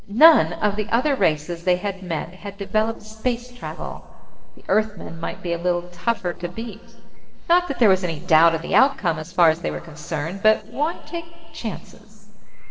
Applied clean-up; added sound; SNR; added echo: neural separator model SepFormer DNS4.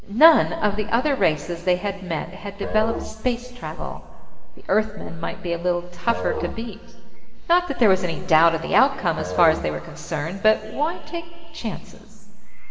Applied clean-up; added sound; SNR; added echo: none; Musical instrument; 13 dB; reverberation time 2.5 s.